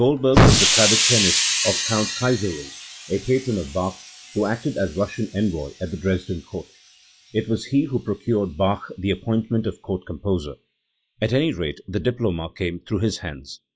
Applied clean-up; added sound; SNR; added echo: classical method log-MMSE.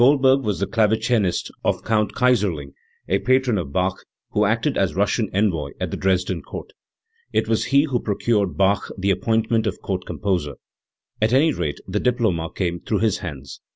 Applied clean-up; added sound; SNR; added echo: none; none; none; none.